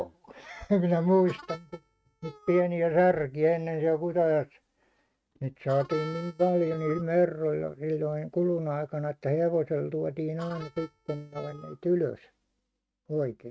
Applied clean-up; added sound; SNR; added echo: neural mask model RNNoise.